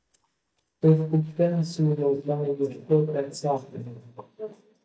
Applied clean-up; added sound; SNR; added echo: neural mask model DeepFilterNet 3.